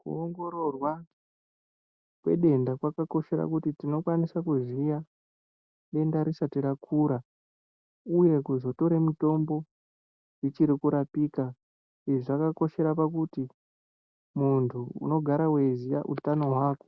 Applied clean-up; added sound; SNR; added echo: none; none; none; none.